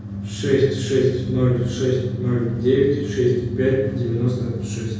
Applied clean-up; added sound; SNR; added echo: none; none; none; reverberation time 1.3 s.